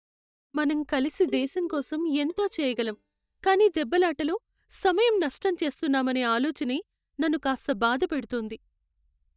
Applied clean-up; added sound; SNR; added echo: neural mask model DeepFilterNet 3.